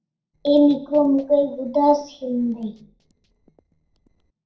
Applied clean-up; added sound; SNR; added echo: neural separator model SepFormer DNS4.